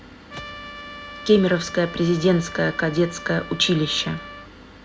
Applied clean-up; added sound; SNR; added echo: none; Trumpet; 16 dB; none.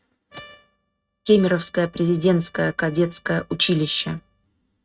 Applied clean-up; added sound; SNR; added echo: neural mask model RNNoise.